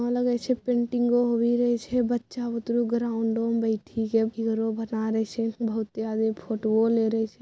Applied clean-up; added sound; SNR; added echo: none; none; none; none.